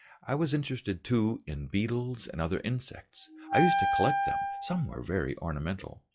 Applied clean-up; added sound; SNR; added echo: classical method log-MMSE.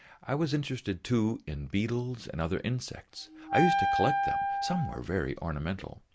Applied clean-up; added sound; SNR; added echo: none; Wind instrument, woodwind instrument; -2 dB; none.